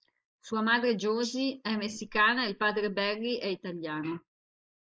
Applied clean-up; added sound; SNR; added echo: neural mask model Resemble Enhance denoiser.